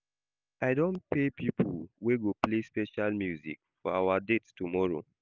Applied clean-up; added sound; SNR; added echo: none; none; none; none.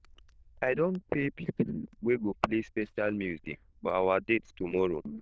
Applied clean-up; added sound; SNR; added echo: neural diffusion model UNIVERSE++.